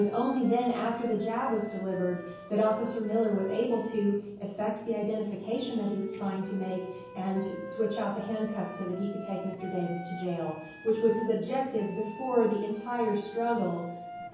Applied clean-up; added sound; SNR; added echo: none; Wind instrument, woodwind instrument; 14 dB; reverberation time 0.9 s.